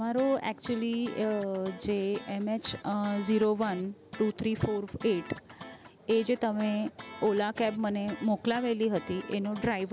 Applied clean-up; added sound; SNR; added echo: none; Guitar; 18 dB; none.